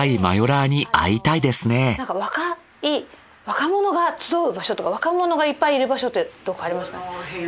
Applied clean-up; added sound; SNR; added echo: none; none; none; none.